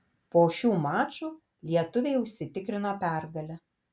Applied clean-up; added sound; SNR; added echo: none; none; none; none.